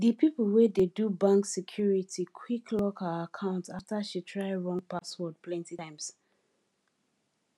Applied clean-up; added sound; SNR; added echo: none; none; none; none.